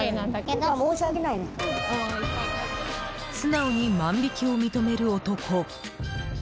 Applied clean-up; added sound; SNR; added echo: none; none; none; none.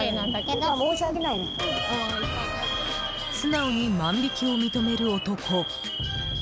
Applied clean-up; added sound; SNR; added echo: none; Alarm; 6 dB; none.